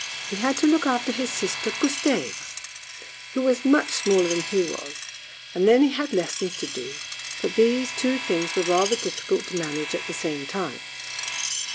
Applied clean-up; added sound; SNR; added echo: none; Screech + Domestic sounds, home sounds; 8 dB; none.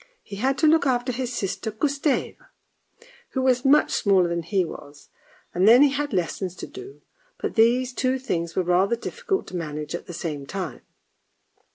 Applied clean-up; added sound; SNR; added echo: none; none; none; none.